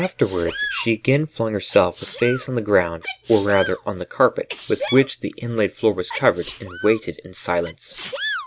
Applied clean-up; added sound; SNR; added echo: none; Sneeze; 11 dB; none.